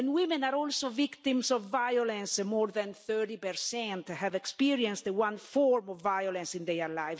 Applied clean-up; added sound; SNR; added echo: none; none; none; none.